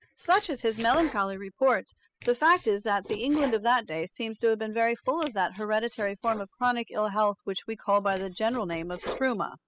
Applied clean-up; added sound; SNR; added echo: classical method spectral subtraction.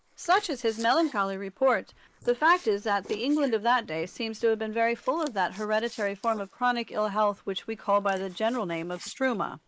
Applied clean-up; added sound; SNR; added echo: neural mask model Resemble Enhance denoiser.